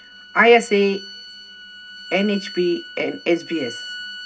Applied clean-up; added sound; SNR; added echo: none; Bowed string instrument; 15 dB; reverberation time 0.4 s.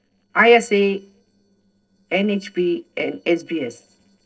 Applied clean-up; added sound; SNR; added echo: neural separator model SepFormer DNS4.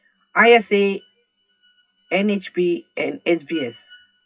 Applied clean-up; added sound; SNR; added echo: classical method WPE with log-MMSE.